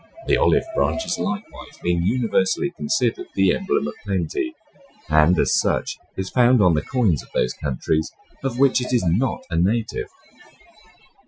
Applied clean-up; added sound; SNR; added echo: classical method Wiener filter.